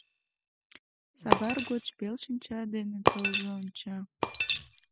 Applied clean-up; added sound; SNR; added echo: classical method spectral subtraction.